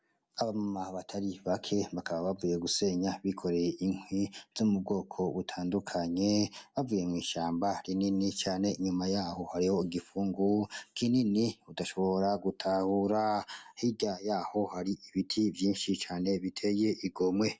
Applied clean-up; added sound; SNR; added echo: none; none; none; none.